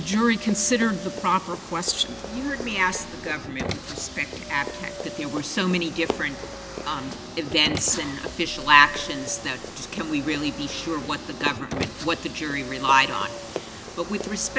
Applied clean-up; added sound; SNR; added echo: none; Car + Run; 9 dB; none.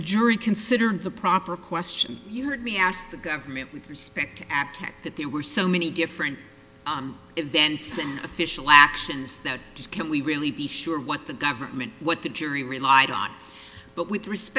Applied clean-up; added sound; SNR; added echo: none; none; none; none.